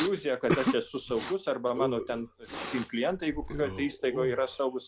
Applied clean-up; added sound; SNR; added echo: none; Respiratory sounds; 5 dB; none.